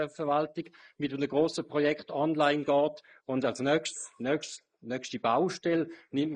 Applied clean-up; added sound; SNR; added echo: neural mask model Resemble Enhance denoiser.